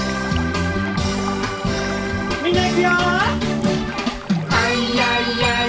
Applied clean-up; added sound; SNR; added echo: none; Stream; 16 dB; reverberation time 0.2 s.